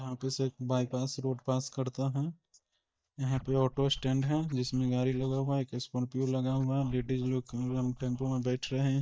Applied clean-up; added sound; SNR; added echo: neural mask model DeepFilterNet 3.